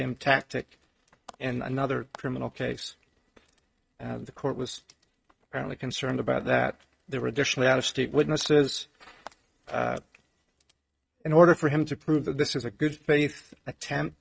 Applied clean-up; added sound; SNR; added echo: neural mask model RNNoise.